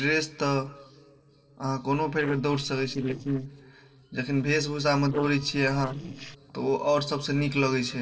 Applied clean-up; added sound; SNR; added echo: neural separator model SepFormer DNS4.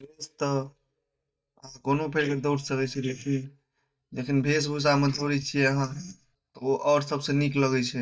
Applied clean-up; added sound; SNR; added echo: neural mask model DeepFilterNet 3.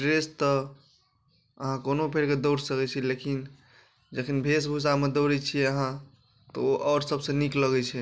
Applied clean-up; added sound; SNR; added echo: none; none; none; none.